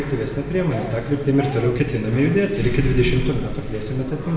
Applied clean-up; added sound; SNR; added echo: none; Bird vocalization, bird call, bird song; 19 dB; reverberation time 1.0 s.